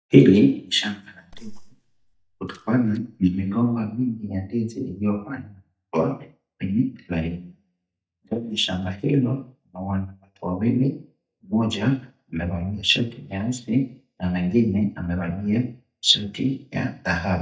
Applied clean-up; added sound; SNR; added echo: neural mask model DeepFilterNet 3.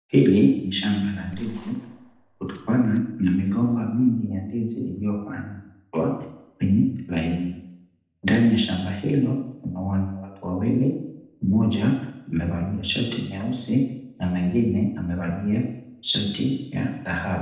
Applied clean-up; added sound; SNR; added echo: neural separator model SepFormer DNS4.